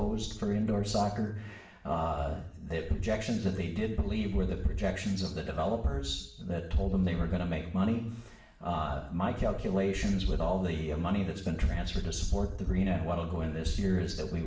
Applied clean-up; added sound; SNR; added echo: none; none; none; reverberation time 0.7 s.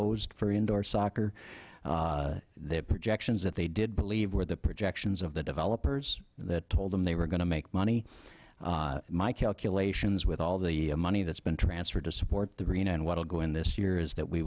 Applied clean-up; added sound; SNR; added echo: none; none; none; none.